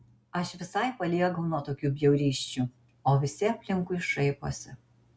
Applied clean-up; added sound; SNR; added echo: none; none; none; none.